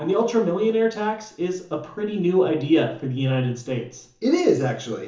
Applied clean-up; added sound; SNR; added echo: none; none; none; reverberation time 0.7 s.